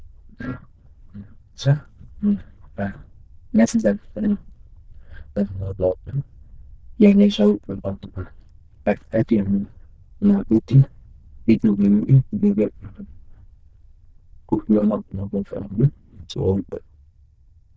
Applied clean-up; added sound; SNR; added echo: neural diffusion model UNIVERSE++.